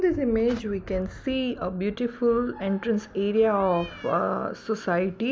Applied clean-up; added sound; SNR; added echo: none; Thunder + Cat; 19 dB; none.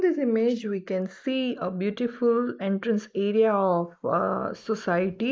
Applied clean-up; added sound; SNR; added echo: neural mask model Resemble Enhance denoiser.